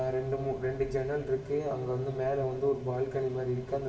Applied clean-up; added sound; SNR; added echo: none; none; none; reverberation time 2.7 s.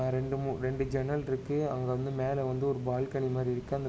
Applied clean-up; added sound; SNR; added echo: none; none; none; none.